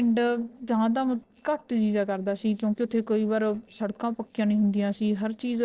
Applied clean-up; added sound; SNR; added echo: neural separator model SepFormer DNS4.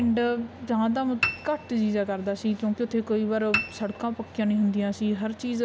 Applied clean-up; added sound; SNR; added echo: none; Piano; 8 dB; none.